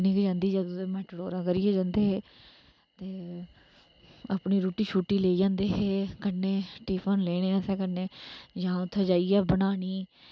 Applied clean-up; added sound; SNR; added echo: none; none; none; none.